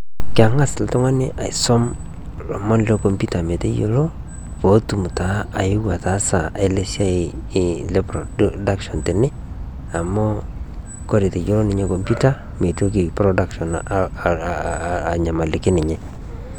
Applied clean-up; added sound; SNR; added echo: none; none; none; none.